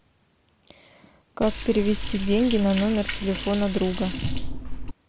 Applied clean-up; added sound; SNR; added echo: none; Liquid; 3 dB; none.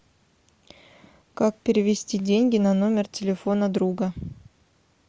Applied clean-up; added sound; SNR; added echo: none; none; none; none.